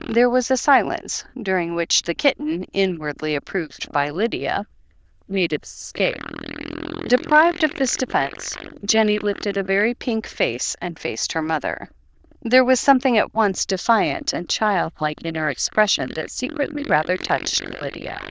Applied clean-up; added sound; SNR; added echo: neural diffusion model UNIVERSE++.